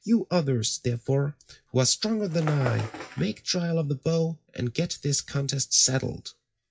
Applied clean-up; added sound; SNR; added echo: classical method WPE with log-MMSE.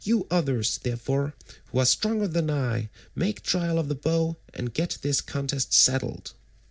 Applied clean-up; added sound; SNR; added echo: none; none; none; none.